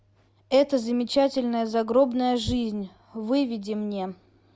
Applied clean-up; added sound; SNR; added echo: none; none; none; none.